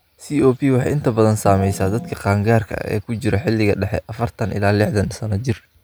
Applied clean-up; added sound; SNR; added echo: none; Organ; 10 dB; none.